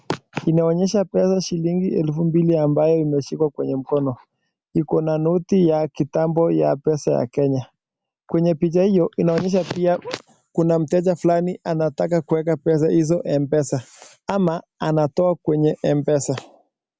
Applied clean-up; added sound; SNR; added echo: none; none; none; none.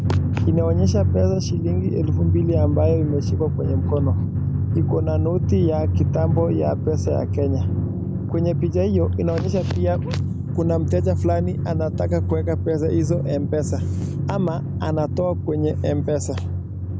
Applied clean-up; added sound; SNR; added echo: none; Drum; -2 dB; none.